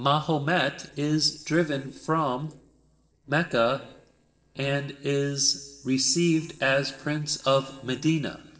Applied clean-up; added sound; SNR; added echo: neural separator model SepFormer DNS4.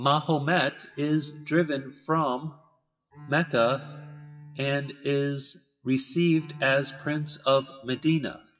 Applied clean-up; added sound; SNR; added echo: classical method WPE with log-MMSE.